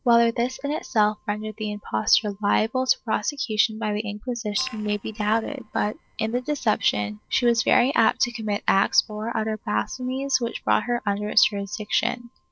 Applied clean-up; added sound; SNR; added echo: neural separator model SepFormer DNS4.